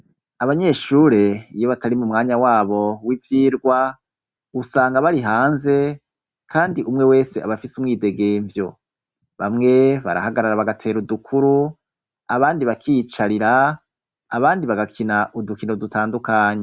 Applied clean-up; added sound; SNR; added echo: none; none; none; none.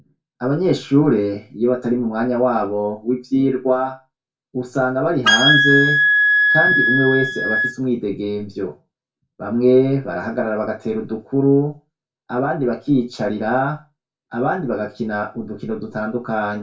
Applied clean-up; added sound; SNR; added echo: none; Wind instrument, woodwind instrument; -4 dB; reverberation time 0.2 s.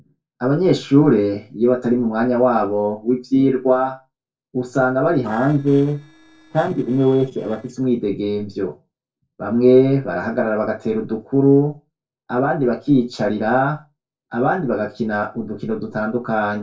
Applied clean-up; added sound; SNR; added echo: neural separator model SepFormer DNS4.